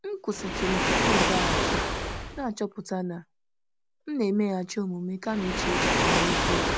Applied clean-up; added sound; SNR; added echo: none; Waves, surf; -3 dB; none.